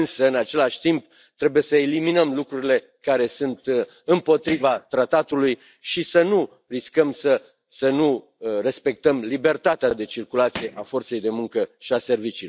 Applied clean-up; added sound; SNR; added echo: neural mask model DeepFilterNet 3.